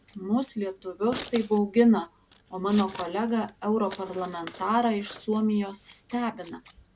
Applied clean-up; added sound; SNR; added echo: none; Scissors; 19 dB; none.